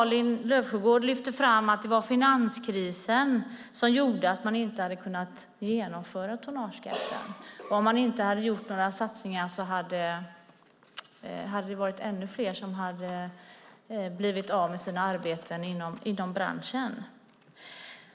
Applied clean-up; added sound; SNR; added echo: none; none; none; none.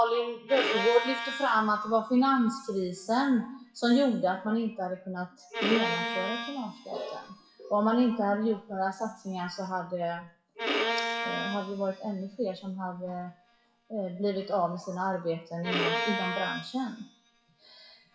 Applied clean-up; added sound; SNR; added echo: classical method WPE with log-MMSE.